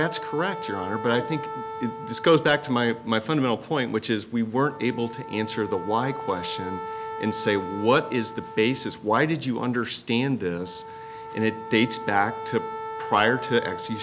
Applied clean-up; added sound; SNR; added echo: none; Wind instrument, woodwind instrument; 11 dB; none.